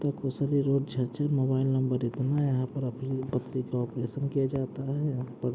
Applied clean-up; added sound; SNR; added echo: none; none; none; none.